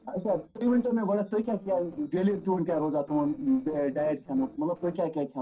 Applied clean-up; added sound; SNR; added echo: neural separator model SepFormer DNS4.